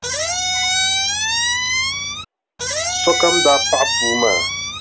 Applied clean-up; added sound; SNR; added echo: none; Squeak; -3 dB; none.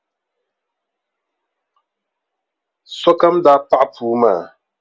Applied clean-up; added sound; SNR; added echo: none; none; none; none.